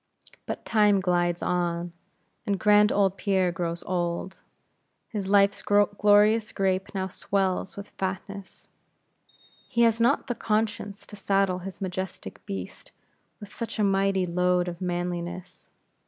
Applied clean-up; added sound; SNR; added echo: none; none; none; none.